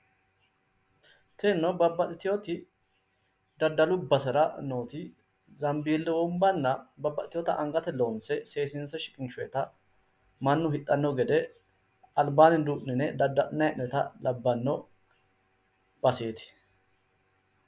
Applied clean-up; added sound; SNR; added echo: none; none; none; none.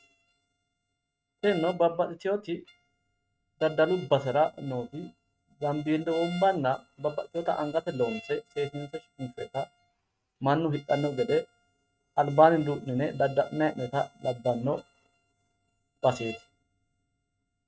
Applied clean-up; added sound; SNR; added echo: neural mask model RNNoise.